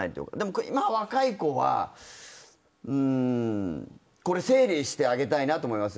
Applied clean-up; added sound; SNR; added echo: none; none; none; none.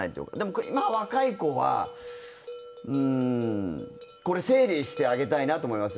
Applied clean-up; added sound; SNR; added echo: none; Bell; 14 dB; none.